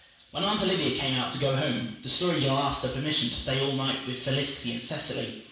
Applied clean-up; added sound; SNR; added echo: none; none; none; reverberation time 0.7 s.